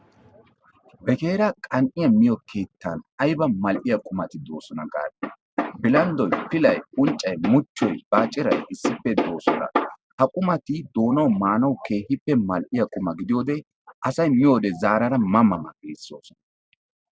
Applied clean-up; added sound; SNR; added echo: none; none; none; none.